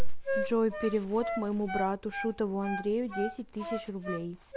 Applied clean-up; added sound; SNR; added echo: none; Wind instrument, woodwind instrument; 8 dB; none.